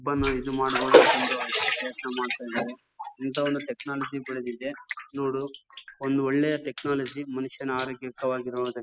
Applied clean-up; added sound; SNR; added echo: classical method spectral subtraction.